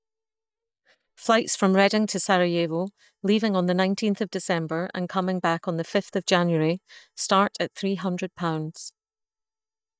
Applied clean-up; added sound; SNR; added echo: neural mask model DeepFilterNet 3.